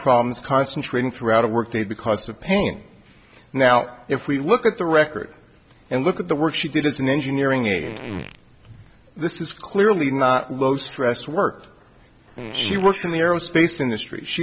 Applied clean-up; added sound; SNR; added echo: none; Fart; 14 dB; none.